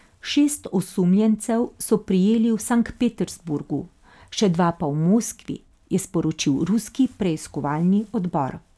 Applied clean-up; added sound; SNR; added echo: none; none; none; none.